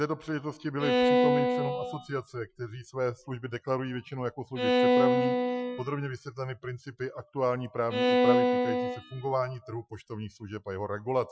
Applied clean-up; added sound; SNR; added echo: classical method Wiener filter.